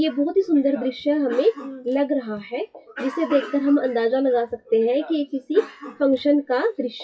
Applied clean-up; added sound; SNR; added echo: classical method WPE with log-MMSE.